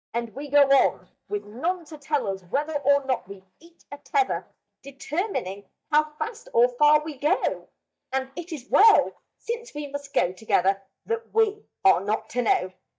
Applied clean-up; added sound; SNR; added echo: neural mask model DeepFilterNet 3.